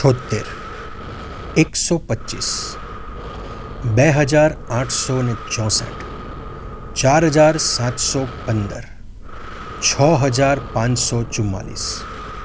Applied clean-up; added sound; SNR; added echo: none; Breathing; 12 dB; none.